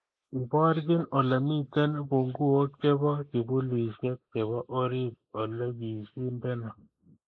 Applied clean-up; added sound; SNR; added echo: neural mask model Resemble Enhance denoiser.